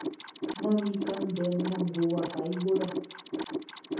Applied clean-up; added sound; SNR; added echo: none; Mechanisms; 5 dB; reverberation time 0.7 s.